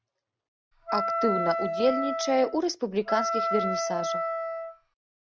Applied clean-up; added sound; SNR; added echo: none; Wind instrument, woodwind instrument; 0 dB; none.